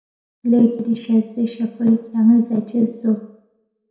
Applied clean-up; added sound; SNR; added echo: none; none; none; reverberation time 0.6 s.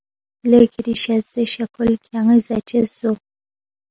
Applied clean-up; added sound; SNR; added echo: none; none; none; none.